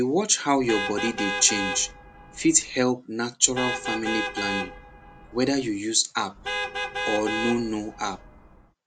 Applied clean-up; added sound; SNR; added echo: none; Vehicle horn, car horn, honking; 6 dB; none.